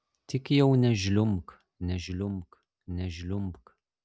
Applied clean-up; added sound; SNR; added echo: none; none; none; none.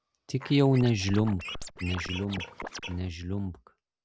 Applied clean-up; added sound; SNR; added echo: none; Scratching (performance technique); 11 dB; none.